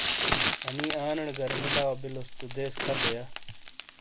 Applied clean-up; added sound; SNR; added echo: none; Frying (food) + Tearing; -4 dB; none.